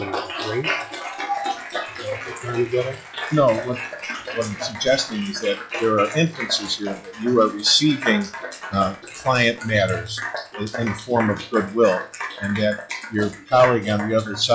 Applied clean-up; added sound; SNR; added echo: classical method log-MMSE.